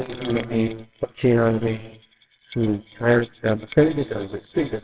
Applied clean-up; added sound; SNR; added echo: neural separator model SepFormer WHAMR!.